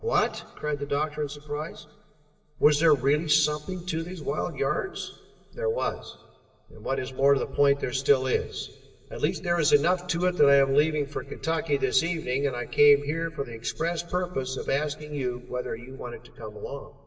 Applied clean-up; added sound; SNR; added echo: none; none; none; reverberation time 2.1 s.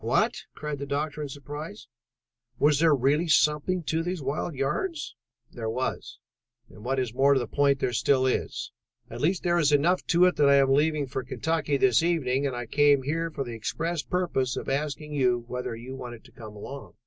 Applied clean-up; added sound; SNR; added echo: none; none; none; none.